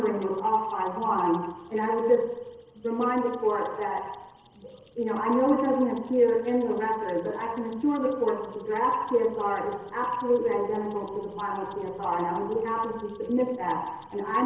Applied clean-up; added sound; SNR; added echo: neural separator model SepFormer DNS4.